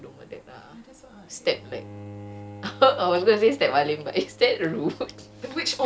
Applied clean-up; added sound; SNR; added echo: none; Bowed string instrument; 19 dB; none.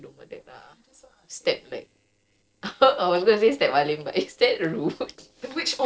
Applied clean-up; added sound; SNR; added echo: neural separator model SepFormer DNS4.